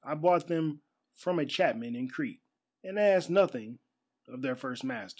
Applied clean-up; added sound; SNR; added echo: none; none; none; none.